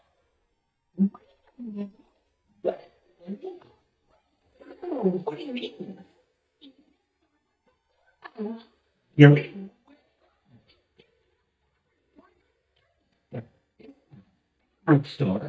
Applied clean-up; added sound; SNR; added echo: neural mask model DeepFilterNet 3.